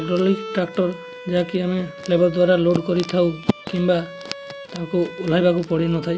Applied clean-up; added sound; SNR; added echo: none; Bowed string instrument; 16 dB; none.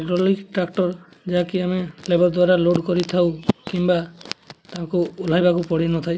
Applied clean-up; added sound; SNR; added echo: none; none; none; none.